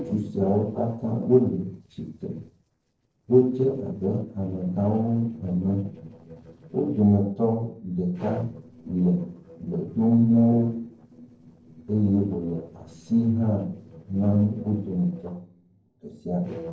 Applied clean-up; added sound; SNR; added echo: neural separator model SepFormer DNS4.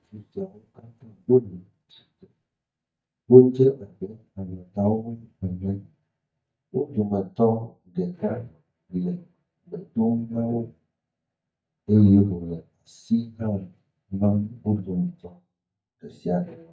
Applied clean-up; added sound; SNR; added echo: neural mask model DeepFilterNet 3.